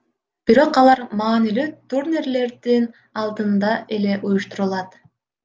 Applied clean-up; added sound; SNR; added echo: none; none; none; none.